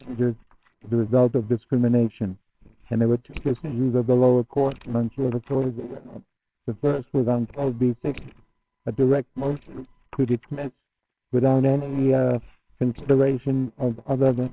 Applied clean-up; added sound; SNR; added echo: neural separator model SepFormer WHAMR!.